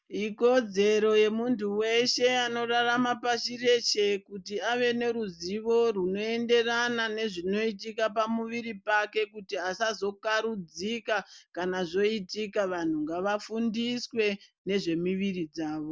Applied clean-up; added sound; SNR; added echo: none; none; none; none.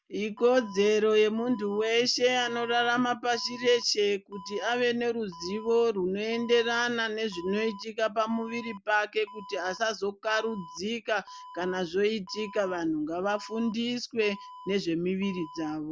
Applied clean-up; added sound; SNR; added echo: none; Alarm; 20 dB; none.